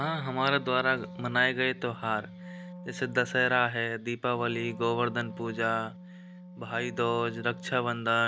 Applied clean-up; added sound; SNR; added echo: none; Wind instrument, woodwind instrument; 15 dB; none.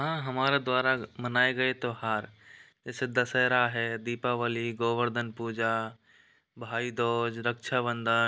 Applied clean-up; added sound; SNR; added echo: none; none; none; none.